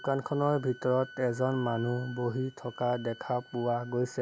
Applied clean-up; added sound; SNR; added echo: none; Wind instrument, woodwind instrument; 19 dB; none.